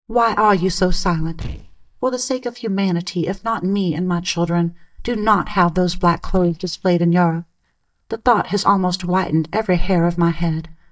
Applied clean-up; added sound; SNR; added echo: neural mask model DeepFilterNet 3.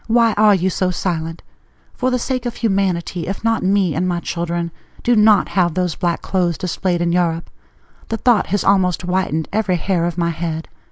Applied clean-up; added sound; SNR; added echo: none; none; none; none.